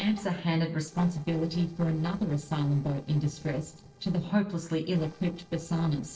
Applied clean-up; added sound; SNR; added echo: neural separator model SepFormer DNS4.